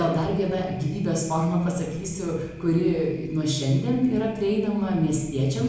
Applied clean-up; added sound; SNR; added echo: none; Thunder; 20 dB; reverberation time 0.9 s.